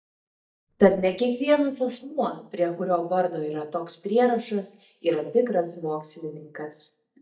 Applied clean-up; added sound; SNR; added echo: neural mask model DeepFilterNet 3.